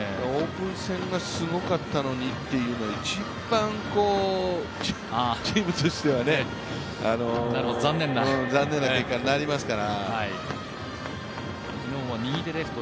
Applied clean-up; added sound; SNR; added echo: none; none; none; none.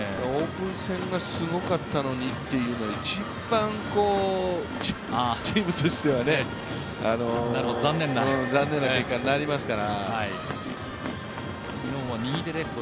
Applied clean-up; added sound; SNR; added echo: none; Animal; 20 dB; none.